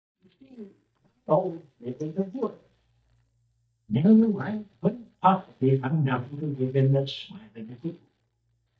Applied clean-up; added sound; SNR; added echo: neural mask model DeepFilterNet 3.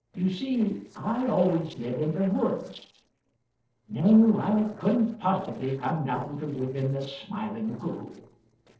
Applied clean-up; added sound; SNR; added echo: neural separator model SepFormer DNS4.